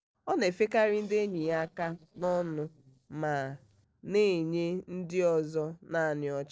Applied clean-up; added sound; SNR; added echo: neural separator model SepFormer DNS4.